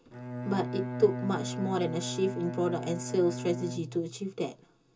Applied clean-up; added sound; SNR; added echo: none; Bowed string instrument; 7 dB; reverberation time 0.2 s.